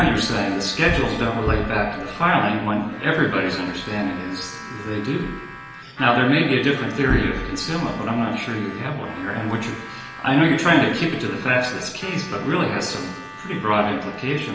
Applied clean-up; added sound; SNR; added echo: none; Harmonica; 16 dB; reverberation time 1.1 s.